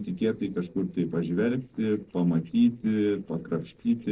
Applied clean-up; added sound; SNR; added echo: neural separator model SepFormer DNS4.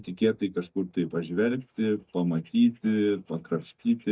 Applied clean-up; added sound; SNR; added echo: neural mask model DeepFilterNet 3.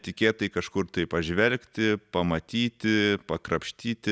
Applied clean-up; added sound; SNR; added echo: none; none; none; none.